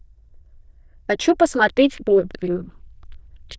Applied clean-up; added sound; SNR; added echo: neural diffusion model UNIVERSE++.